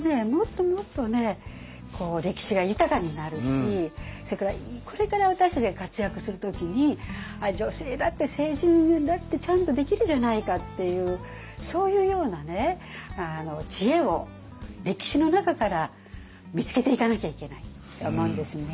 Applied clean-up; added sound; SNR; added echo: none; none; none; none.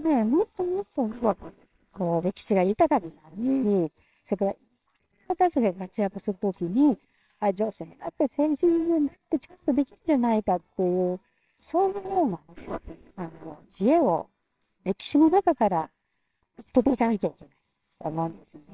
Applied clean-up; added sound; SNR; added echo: neural separator model SepFormer WHAMR!.